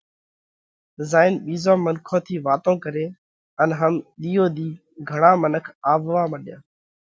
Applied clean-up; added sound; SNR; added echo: none; none; none; none.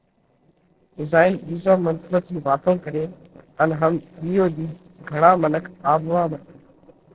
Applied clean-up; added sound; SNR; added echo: neural separator model SepFormer DNS4.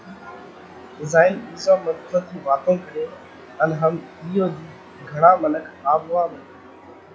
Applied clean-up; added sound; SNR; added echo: classical method log-MMSE.